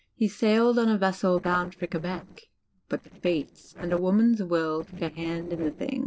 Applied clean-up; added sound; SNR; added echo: neural separator model SepFormer DNS4.